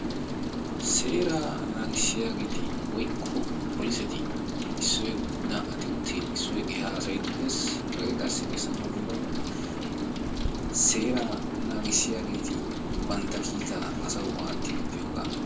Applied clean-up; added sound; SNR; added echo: none; Rain; -2 dB; reverberation time 0.2 s.